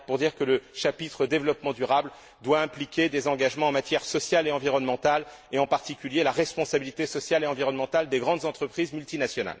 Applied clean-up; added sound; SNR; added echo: none; none; none; none.